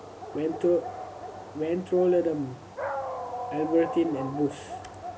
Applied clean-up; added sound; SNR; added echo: none; Dog; 9 dB; none.